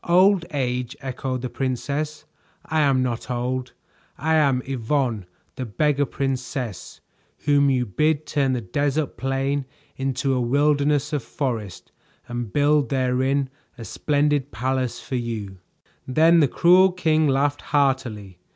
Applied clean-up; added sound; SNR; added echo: none; none; none; none.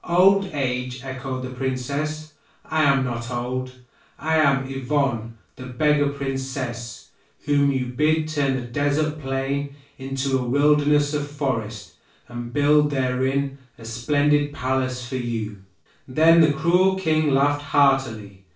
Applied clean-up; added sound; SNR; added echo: none; none; none; reverberation time 0.3 s.